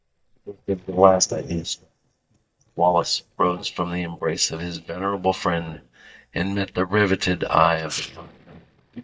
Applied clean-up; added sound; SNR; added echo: neural mask model DeepFilterNet 3.